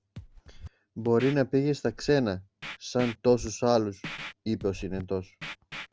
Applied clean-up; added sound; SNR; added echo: none; Scratching (performance technique); 15 dB; none.